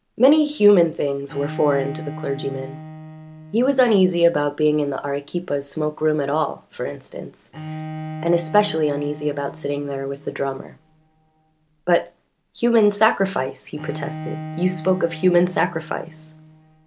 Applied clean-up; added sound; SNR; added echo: none; Bowed string instrument; 14 dB; none.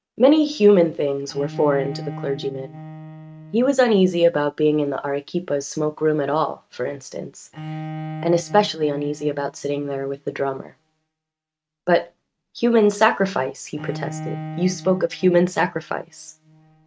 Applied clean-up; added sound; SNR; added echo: neural mask model RNNoise.